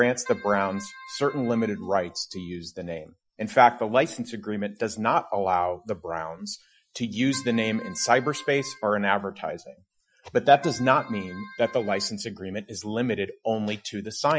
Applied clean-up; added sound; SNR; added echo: classical method Wiener filter.